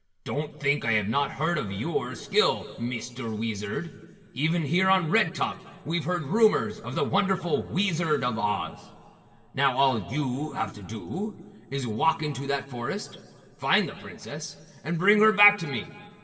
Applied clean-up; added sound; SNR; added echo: none; none; none; reverberation time 2.8 s.